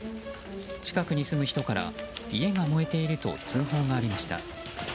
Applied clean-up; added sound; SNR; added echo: none; Musical instrument; 10 dB; none.